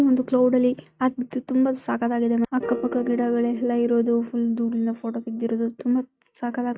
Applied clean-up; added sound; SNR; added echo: neural mask model RNNoise.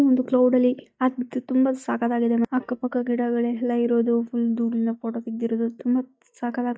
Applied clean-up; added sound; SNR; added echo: neural mask model DeepFilterNet 3.